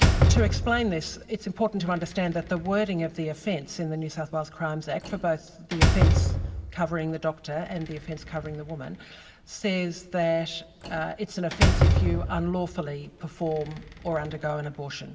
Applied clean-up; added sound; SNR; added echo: none; Slam; -2 dB; reverberation time 1.6 s.